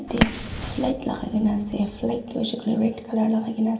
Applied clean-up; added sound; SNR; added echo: none; Fire; 6 dB; reverberation time 0.5 s.